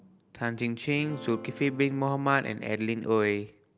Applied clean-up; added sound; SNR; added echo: none; Acoustic guitar / Strum; 17 dB; none.